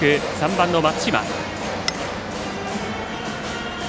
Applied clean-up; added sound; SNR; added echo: none; Train; 11 dB; none.